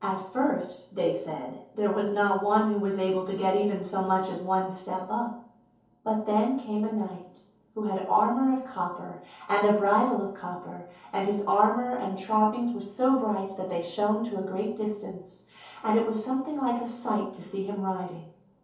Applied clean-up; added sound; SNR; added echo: none; none; none; reverberation time 0.6 s.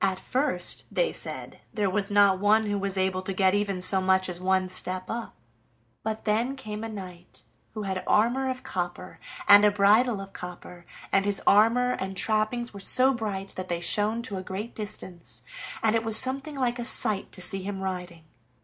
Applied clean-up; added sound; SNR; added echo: none; none; none; none.